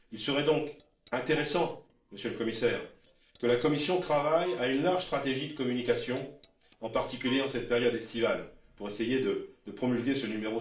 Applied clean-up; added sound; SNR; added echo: neural separator model SepFormer DNS4.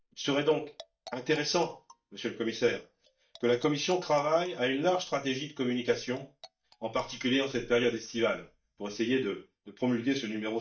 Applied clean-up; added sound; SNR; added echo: neural mask model DeepFilterNet 3.